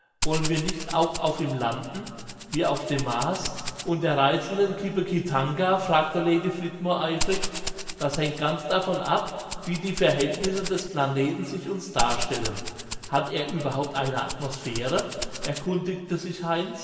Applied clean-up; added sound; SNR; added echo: none; Rattle (instrument); 6 dB; reverberation time 2.4 s.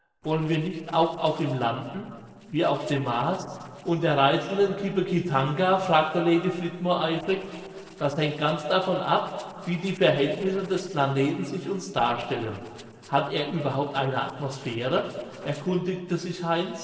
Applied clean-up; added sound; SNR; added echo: neural separator model SepFormer DNS4.